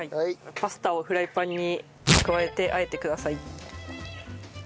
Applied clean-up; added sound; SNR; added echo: none; Tearing; 0 dB; none.